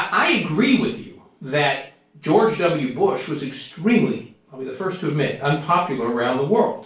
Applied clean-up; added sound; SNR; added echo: none; none; none; reverberation time 0.4 s.